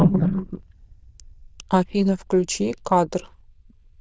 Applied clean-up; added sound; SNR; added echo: neural diffusion model UNIVERSE++.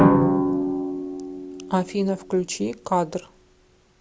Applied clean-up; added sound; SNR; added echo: none; Drum; -4 dB; none.